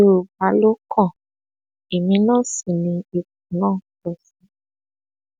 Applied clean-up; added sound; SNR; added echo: none; none; none; none.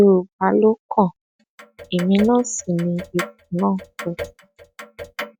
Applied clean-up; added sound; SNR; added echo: classical method log-MMSE.